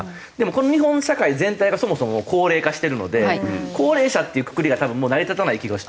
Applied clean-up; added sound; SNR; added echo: none; none; none; none.